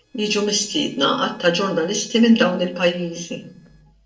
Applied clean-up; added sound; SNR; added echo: neural separator model SepFormer DNS4.